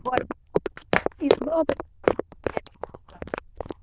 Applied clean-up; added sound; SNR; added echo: neural diffusion model UNIVERSE++.